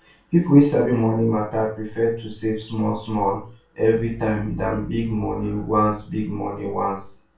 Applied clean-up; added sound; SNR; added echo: none; none; none; reverberation time 0.3 s.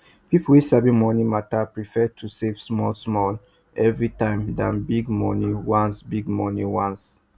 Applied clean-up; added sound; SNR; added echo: none; none; none; none.